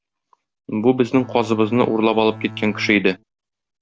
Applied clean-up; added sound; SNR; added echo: none; Bowed string instrument; 17 dB; none.